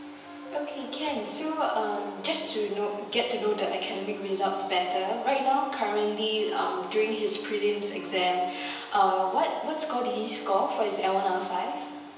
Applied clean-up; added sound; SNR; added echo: none; Piano; 15 dB; reverberation time 1.0 s.